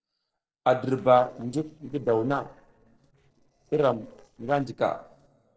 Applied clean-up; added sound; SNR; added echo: neural separator model SepFormer DNS4.